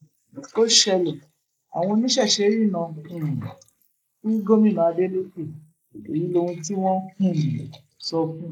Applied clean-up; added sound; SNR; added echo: neural mask model Resemble Enhance denoiser.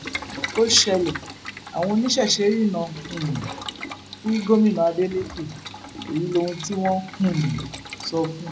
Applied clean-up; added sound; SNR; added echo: none; Boiling; 12 dB; none.